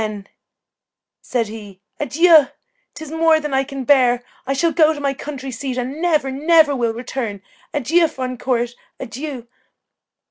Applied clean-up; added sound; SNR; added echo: none; none; none; none.